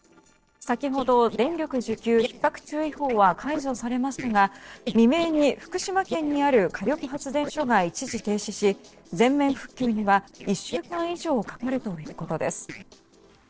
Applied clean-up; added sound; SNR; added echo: neural separator model SepFormer DNS4.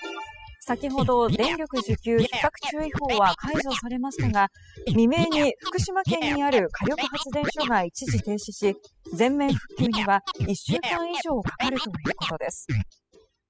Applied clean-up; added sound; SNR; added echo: classical method spectral subtraction.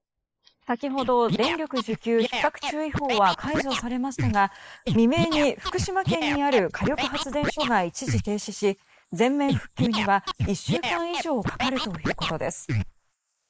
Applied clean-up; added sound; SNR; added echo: neural mask model Resemble Enhance denoiser.